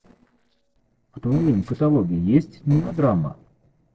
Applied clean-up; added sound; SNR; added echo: neural separator model SepFormer DNS4.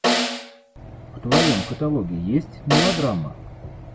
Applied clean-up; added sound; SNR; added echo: none; Snare drum; 1 dB; none.